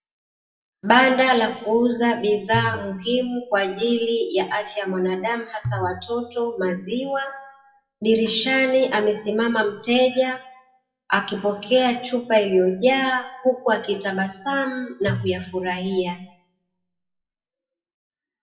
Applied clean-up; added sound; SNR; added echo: classical method WPE with log-MMSE.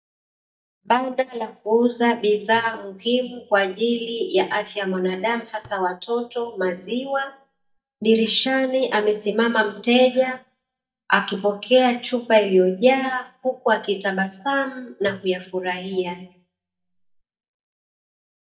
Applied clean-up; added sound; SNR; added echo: neural mask model DeepFilterNet 3.